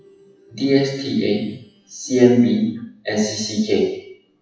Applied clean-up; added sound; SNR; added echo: classical method WPE with log-MMSE.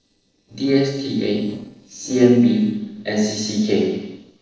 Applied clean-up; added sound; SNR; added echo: neural separator model SepFormer DNS4.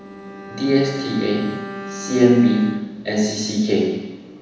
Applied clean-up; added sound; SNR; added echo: none; Bowed string instrument; 14 dB; reverberation time 1.1 s.